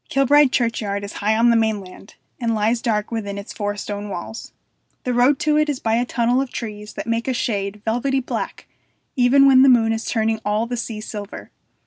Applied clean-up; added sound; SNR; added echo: none; none; none; none.